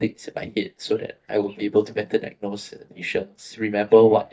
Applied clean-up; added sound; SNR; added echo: neural mask model DeepFilterNet 3.